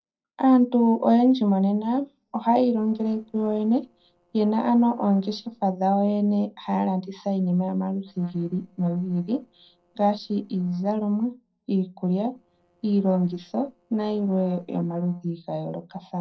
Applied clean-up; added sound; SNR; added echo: neural separator model SepFormer DNS4.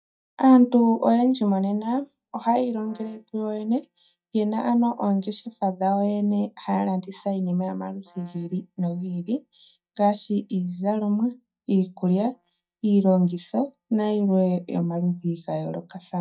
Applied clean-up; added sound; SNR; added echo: neural mask model DeepFilterNet 3.